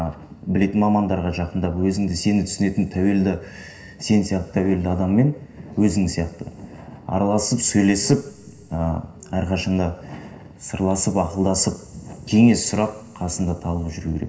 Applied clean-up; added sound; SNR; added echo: none; none; none; reverberation time 1.4 s.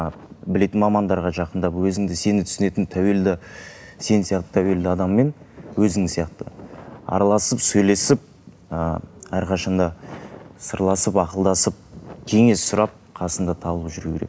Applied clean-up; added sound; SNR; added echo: none; none; none; none.